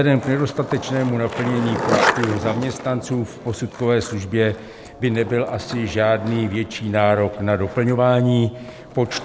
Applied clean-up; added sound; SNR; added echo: none; Skateboard; 8 dB; none.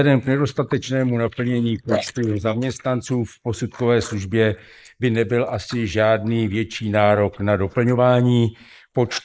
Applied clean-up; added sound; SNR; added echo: neural mask model Resemble Enhance denoiser.